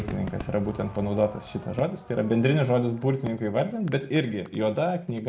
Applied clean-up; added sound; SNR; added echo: none; Crowd / Fireworks; 16 dB; reverberation time 0.6 s.